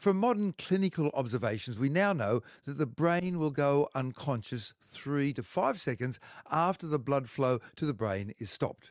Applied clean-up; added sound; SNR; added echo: none; none; none; none.